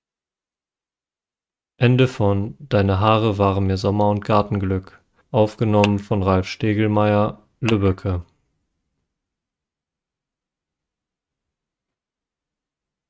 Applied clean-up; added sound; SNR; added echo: neural mask model RNNoise.